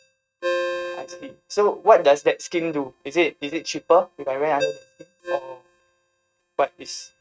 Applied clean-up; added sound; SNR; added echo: neural mask model RNNoise.